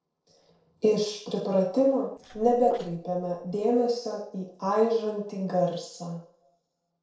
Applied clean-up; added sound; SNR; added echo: neural separator model SepFormer DNS4.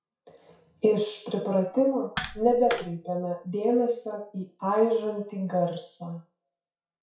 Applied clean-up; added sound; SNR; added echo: classical method WPE with log-MMSE.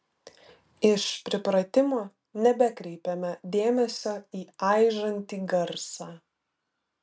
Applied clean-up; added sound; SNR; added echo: none; none; none; none.